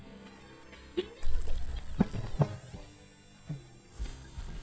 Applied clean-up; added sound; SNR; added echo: neural mask model DeepFilterNet 3.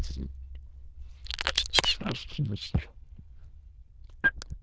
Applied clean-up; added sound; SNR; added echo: neural diffusion model UNIVERSE++.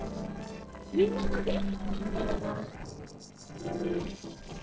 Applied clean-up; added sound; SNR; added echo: neural separator model SepFormer DNS4.